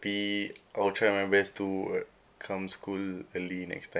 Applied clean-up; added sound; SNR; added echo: none; none; none; none.